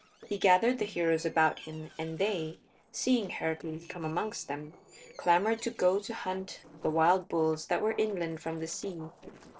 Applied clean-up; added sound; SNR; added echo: neural separator model SepFormer DNS4.